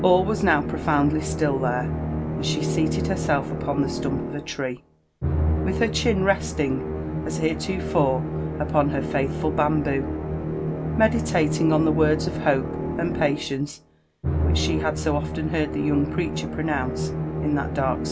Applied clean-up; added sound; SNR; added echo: none; Musical instrument; 2 dB; none.